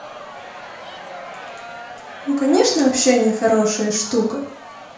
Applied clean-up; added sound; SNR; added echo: none; Crowd; 16 dB; reverberation time 0.5 s.